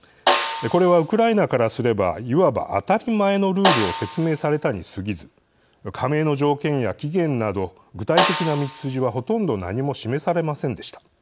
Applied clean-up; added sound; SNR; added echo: none; Snare drum; 5 dB; none.